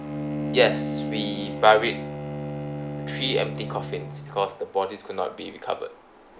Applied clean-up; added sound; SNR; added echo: none; Bowed string instrument; 6 dB; none.